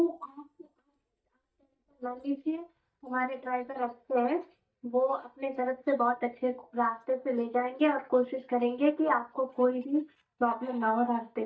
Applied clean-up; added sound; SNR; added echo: neural mask model DeepFilterNet 3.